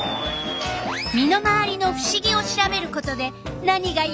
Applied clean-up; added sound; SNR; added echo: none; none; none; none.